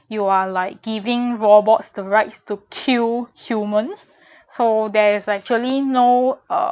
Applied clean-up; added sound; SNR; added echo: none; none; none; none.